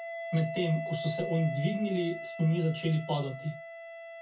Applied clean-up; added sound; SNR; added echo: none; Wind instrument, woodwind instrument; 8 dB; reverberation time 0.2 s.